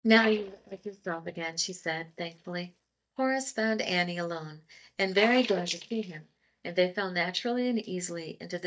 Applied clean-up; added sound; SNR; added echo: neural mask model DeepFilterNet 3.